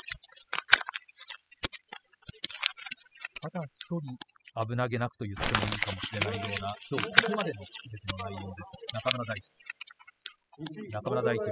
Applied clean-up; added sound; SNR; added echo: classical method spectral subtraction.